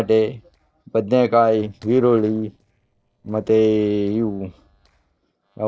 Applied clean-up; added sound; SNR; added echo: neural separator model SepFormer DNS4.